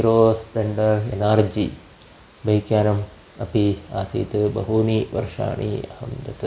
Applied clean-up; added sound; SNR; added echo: none; none; none; none.